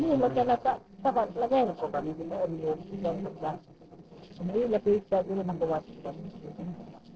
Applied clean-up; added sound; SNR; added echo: neural separator model SepFormer DNS4.